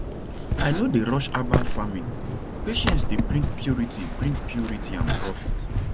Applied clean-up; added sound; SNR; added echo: none; Walk, footsteps + Waves, surf; -2 dB; none.